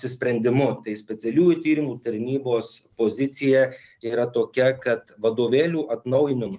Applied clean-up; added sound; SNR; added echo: none; none; none; none.